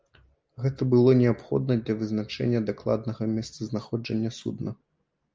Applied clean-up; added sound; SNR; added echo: none; none; none; none.